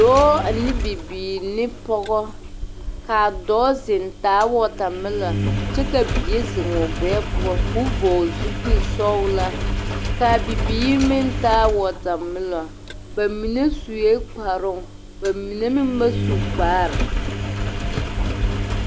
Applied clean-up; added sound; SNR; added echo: none; Engine; 3 dB; none.